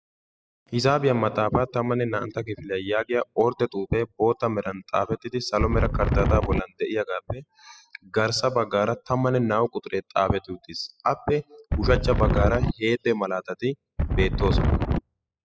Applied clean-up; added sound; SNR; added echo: classical method spectral subtraction.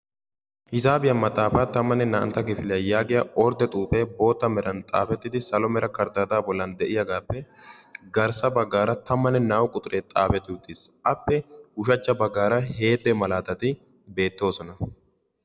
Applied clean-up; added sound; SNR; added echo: none; none; none; none.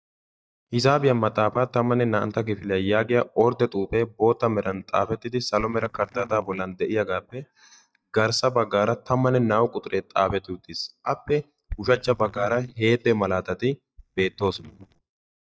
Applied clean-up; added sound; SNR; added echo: neural mask model DeepFilterNet 3.